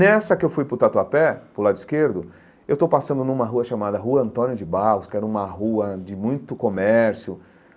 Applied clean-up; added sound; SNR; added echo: none; none; none; none.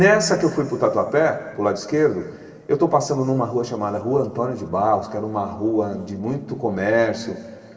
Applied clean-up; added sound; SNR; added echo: none; none; none; reverberation time 2.3 s.